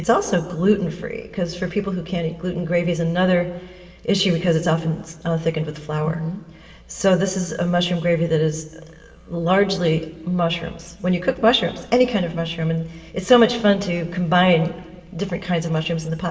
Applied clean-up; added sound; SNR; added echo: none; none; none; reverberation time 1.2 s.